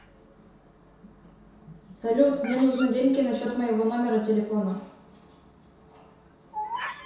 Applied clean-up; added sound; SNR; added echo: none; Bird vocalization, bird call, bird song; 15 dB; reverberation time 0.7 s.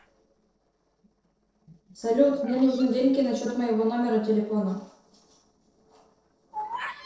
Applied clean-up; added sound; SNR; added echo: neural separator model SepFormer DNS4.